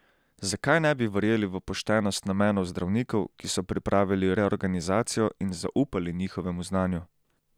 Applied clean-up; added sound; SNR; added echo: none; none; none; none.